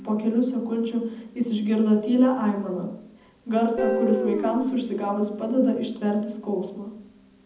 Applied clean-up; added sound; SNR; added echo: none; Guitar; 10 dB; reverberation time 0.8 s.